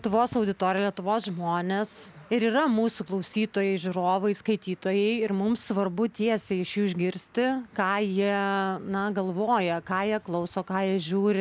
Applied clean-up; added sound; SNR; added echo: none; none; none; none.